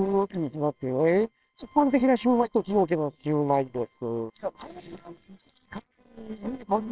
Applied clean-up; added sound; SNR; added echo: neural separator model SepFormer WHAMR!.